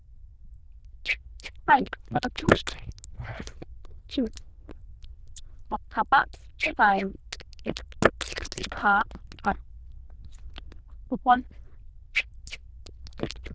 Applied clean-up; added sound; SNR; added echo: neural diffusion model UNIVERSE++.